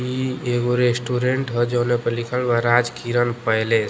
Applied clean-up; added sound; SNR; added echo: none; none; none; none.